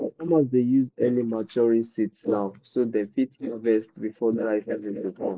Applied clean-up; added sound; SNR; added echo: neural mask model Resemble Enhance denoiser.